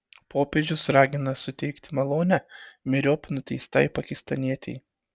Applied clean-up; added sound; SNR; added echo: none; none; none; none.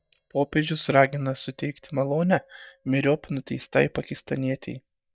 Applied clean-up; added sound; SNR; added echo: neural mask model DeepFilterNet 3.